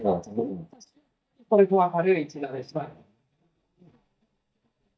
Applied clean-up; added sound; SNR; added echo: neural mask model DeepFilterNet 3.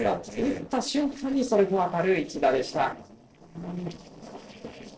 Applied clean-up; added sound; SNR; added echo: neural separator model SepFormer DNS4.